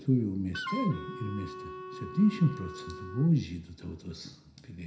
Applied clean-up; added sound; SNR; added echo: none; Wind instrument, woodwind instrument; 10 dB; reverberation time 0.4 s.